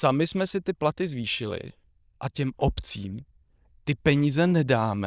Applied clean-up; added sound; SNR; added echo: neural diffusion model UNIVERSE++.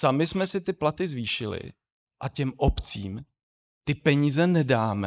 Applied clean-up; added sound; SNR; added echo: neural mask model Resemble Enhance denoiser.